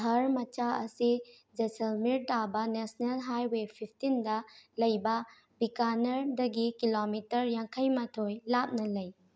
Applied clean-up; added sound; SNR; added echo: none; none; none; none.